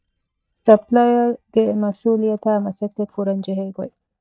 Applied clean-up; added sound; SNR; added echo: neural mask model DeepFilterNet 3.